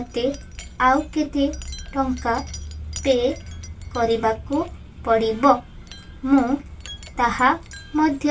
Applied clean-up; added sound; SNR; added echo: none; Wind chime; 14 dB; reverberation time 0.1 s.